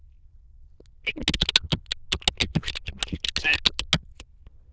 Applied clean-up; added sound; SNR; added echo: neural diffusion model UNIVERSE++.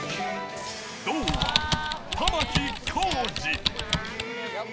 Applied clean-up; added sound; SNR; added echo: none; Typing; -1 dB; none.